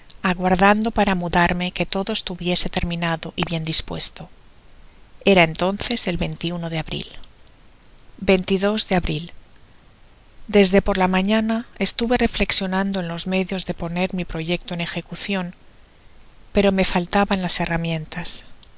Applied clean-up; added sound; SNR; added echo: none; none; none; none.